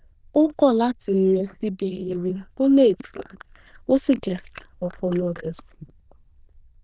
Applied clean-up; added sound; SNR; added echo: neural diffusion model UNIVERSE++.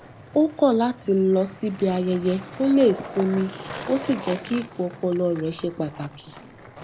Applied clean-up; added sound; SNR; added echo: none; Skateboard; 15 dB; none.